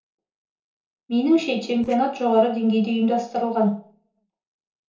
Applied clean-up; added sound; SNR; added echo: neural separator model SepFormer DNS4.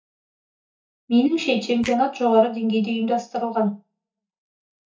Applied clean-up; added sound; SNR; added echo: neural mask model DeepFilterNet 3.